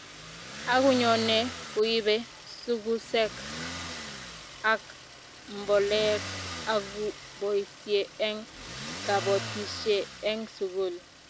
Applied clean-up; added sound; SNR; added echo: none; Motor vehicle (road); 10 dB; none.